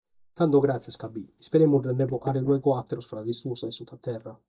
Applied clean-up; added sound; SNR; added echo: neural mask model DeepFilterNet 3.